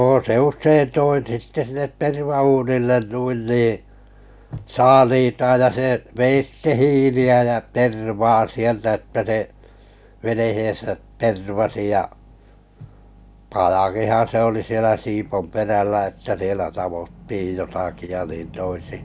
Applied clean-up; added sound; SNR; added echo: none; none; none; none.